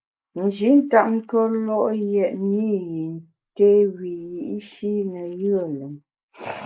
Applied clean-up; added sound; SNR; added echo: neural mask model Resemble Enhance denoiser.